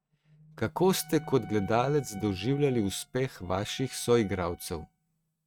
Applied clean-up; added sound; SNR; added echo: neural mask model RNNoise.